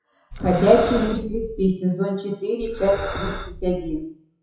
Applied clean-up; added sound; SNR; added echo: classical method WPE with log-MMSE.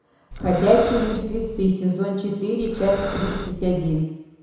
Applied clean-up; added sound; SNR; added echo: none; Breathing; 9 dB; reverberation time 0.9 s.